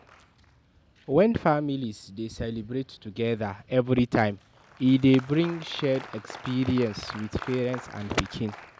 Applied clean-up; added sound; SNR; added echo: none; Applause; 19 dB; none.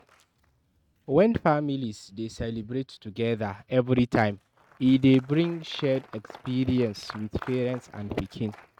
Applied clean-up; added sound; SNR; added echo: neural mask model RNNoise.